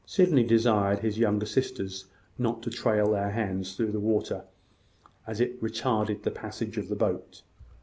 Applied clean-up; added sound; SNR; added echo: none; none; none; none.